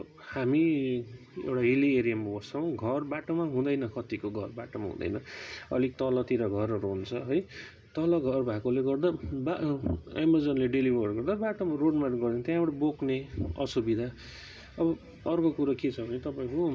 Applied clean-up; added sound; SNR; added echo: none; none; none; reverberation time 2.1 s.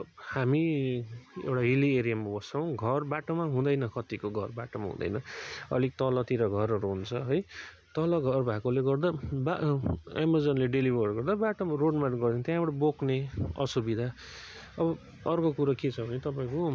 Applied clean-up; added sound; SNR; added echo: none; none; none; none.